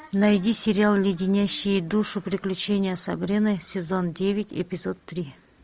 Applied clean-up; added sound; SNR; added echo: none; none; none; none.